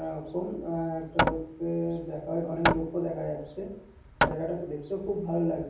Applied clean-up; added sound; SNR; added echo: none; Hammer; 2 dB; reverberation time 0.7 s.